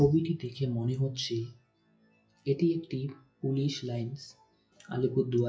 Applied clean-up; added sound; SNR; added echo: classical method WPE with log-MMSE.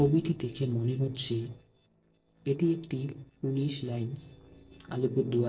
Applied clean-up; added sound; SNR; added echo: neural separator model SepFormer DNS4.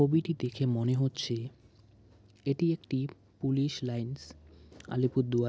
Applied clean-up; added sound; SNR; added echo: none; none; none; none.